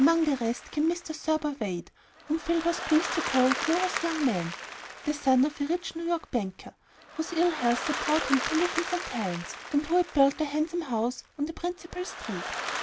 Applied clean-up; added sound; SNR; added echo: none; Applause; 8 dB; none.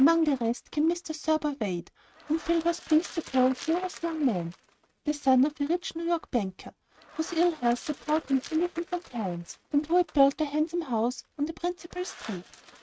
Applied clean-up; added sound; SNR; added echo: neural mask model RNNoise.